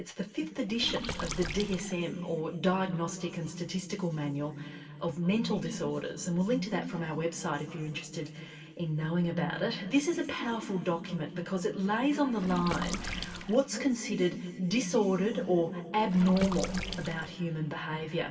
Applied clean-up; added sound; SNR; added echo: none; Water / Splash, splatter; 8 dB; reverberation time 2.4 s.